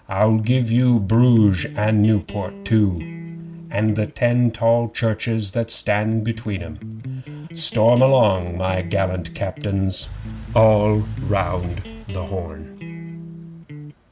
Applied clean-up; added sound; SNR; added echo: none; Engine / Car + Electric guitar; 12 dB; none.